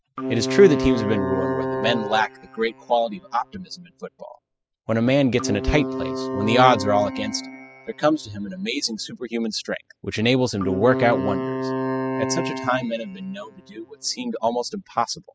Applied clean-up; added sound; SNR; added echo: classical method spectral subtraction.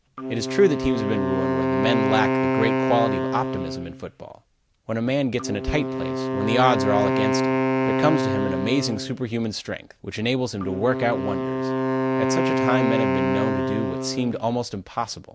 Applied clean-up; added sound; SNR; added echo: none; Wind instrument, woodwind instrument; -1 dB; none.